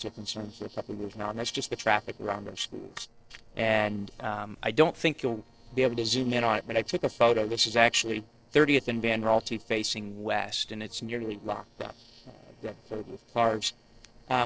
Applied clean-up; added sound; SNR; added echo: neural separator model SepFormer DNS4.